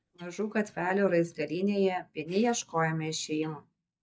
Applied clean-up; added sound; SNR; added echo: neural mask model DeepFilterNet 3.